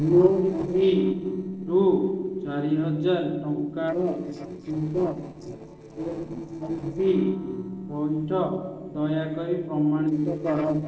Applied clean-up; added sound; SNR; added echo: neural separator model SepFormer DNS4.